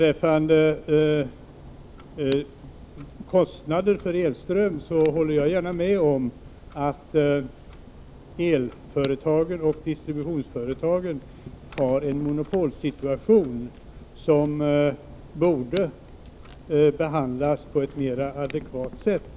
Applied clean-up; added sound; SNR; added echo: none; Clock; 18 dB; none.